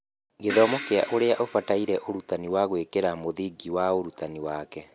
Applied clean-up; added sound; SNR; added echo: none; Crash cymbal; 12 dB; none.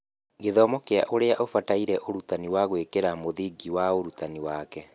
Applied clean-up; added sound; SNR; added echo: none; none; none; none.